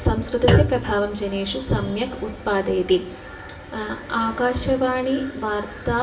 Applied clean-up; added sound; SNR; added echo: none; Thump, thud; 4 dB; reverberation time 0.6 s.